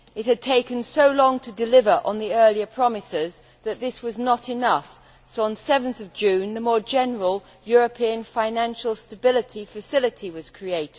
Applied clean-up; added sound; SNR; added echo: none; none; none; none.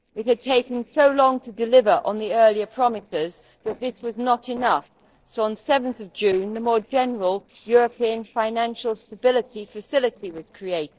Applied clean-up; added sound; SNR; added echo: neural separator model SepFormer DNS4.